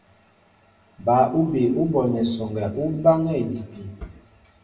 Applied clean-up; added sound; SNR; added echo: none; none; none; reverberation time 0.6 s.